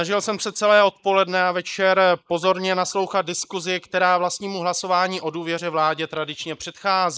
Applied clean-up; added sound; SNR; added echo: neural mask model Resemble Enhance denoiser.